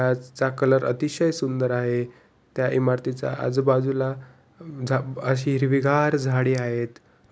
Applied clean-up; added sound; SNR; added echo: none; none; none; none.